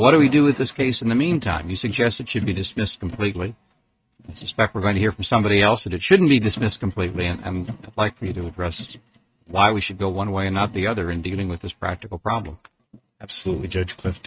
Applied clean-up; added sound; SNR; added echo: neural mask model RNNoise.